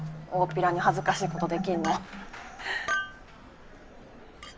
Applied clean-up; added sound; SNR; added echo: none; Chink, clink + Marimba, xylophone; 6 dB; none.